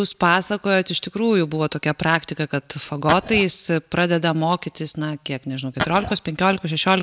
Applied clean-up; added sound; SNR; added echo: none; Glass; 5 dB; none.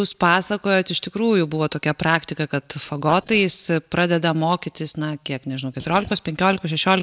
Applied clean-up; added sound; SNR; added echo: neural separator model SepFormer DNS4.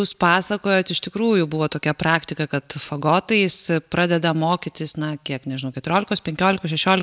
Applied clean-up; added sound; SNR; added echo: none; none; none; none.